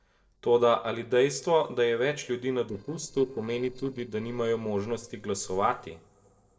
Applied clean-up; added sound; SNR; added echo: neural separator model SepFormer DNS4.